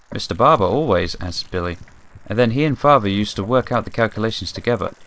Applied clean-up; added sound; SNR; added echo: neural mask model Resemble Enhance denoiser.